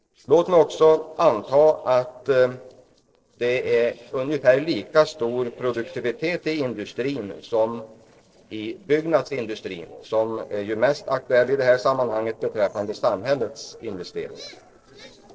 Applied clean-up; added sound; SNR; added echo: neural separator model SepFormer DNS4.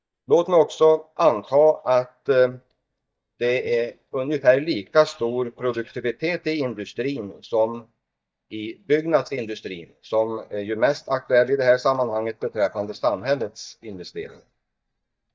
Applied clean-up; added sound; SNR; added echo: neural mask model DeepFilterNet 3.